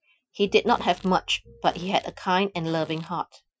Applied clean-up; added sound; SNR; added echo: classical method Wiener filter.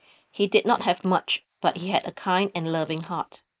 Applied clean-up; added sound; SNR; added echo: neural mask model Resemble Enhance denoiser.